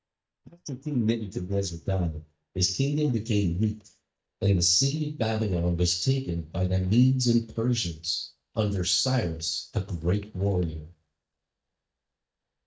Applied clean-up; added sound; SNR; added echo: neural mask model DeepFilterNet 3.